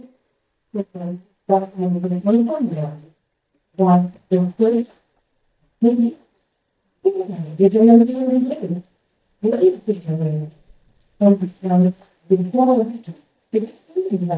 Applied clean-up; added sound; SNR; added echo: neural mask model DeepFilterNet 3.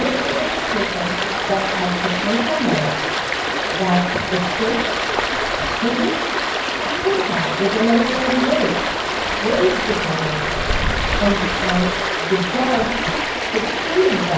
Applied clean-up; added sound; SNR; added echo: none; Stream; -1 dB; reverberation time 0.9 s.